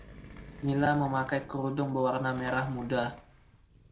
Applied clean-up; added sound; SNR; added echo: none; Traffic noise, roadway noise + Engine; 17 dB; none.